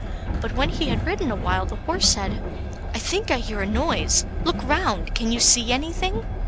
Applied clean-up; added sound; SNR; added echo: none; Train; 2 dB; none.